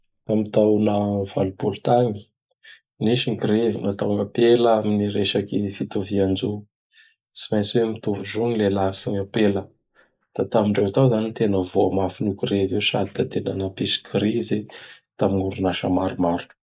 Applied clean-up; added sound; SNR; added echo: neural mask model Resemble Enhance denoiser.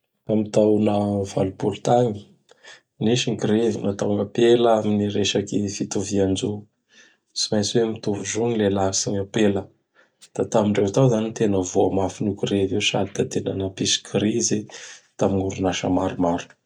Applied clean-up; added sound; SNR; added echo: none; none; none; none.